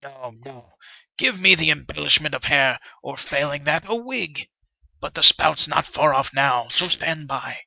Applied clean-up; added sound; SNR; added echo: neural mask model DeepFilterNet 3.